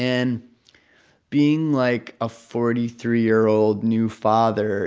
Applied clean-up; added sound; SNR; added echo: none; none; none; none.